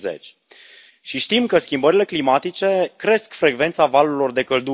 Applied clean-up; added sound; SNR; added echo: none; none; none; none.